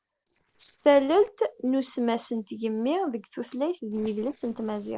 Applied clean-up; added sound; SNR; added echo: neural separator model SepFormer DNS4.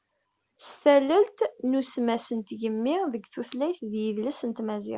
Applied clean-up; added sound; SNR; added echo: none; none; none; none.